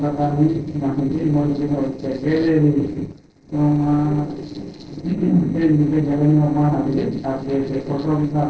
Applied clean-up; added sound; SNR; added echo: neural separator model SepFormer DNS4.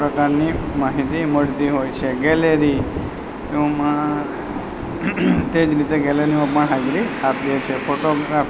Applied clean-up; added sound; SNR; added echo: none; none; none; none.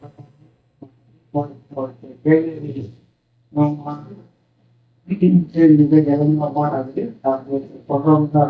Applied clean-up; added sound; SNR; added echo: neural mask model DeepFilterNet 3.